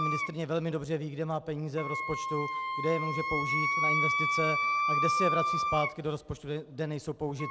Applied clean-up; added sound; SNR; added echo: none; Wind instrument, woodwind instrument; -2 dB; none.